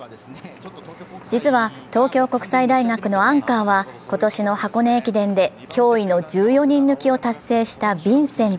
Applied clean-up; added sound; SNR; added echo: none; none; none; none.